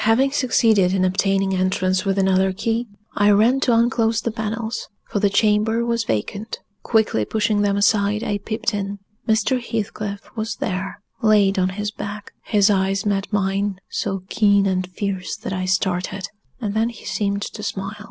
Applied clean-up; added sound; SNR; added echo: none; none; none; none.